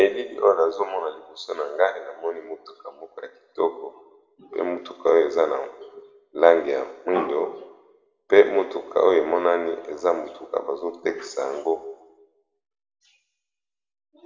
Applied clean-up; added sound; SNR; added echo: none; none; none; reverberation time 1.1 s.